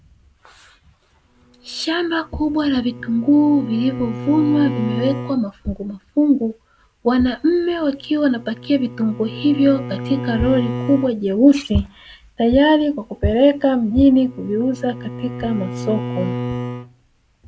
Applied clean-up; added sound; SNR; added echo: none; Bowed string instrument; 12 dB; none.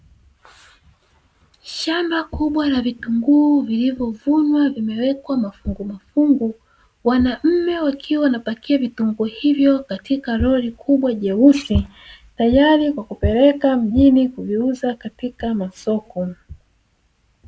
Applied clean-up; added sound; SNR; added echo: none; none; none; none.